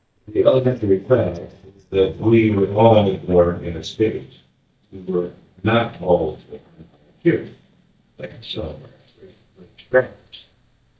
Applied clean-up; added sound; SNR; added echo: neural mask model DeepFilterNet 3.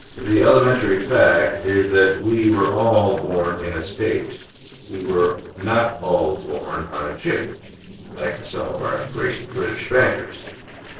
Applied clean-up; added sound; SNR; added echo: neural separator model SepFormer DNS4.